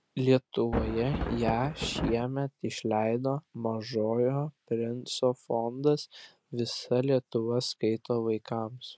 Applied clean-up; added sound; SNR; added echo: none; Thunder; 4 dB; none.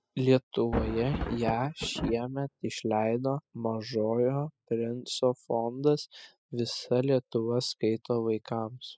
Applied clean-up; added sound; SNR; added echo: classical method spectral subtraction.